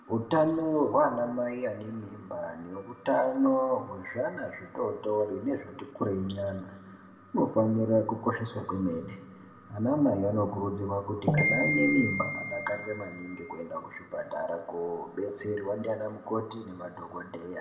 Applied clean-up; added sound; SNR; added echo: none; none; none; reverberation time 1.2 s.